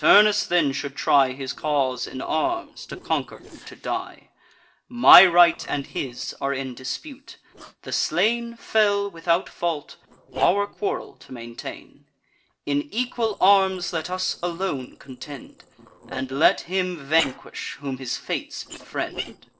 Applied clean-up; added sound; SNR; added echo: neural separator model SepFormer DNS4.